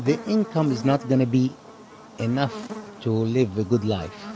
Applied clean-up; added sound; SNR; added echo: none; Buzz; 15 dB; none.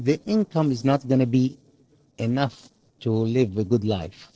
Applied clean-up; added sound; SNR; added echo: neural separator model SepFormer DNS4.